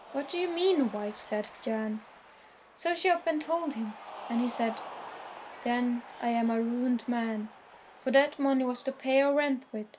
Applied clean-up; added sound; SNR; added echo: none; Cheering; 17 dB; none.